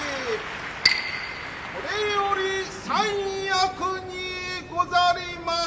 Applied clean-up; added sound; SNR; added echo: none; none; none; none.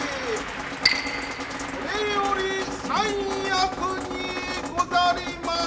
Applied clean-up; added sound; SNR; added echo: none; Drip; 7 dB; none.